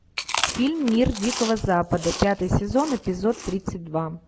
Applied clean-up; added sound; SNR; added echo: none; Chewing, mastication; 9 dB; none.